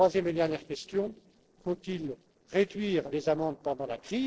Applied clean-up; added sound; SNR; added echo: neural separator model SepFormer DNS4.